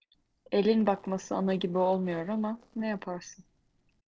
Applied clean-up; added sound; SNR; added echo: neural separator model SepFormer DNS4.